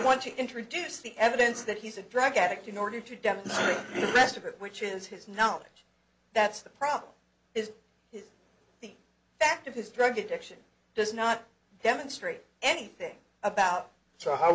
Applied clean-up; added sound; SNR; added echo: none; none; none; none.